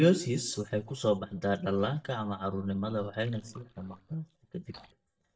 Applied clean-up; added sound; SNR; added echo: neural mask model DeepFilterNet 3.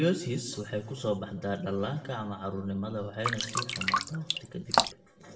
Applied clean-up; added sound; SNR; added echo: none; Drip; -2 dB; reverberation time 0.7 s.